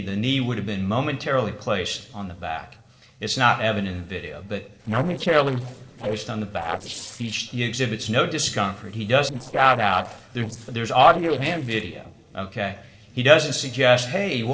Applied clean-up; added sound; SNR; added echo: neural separator model SepFormer DNS4.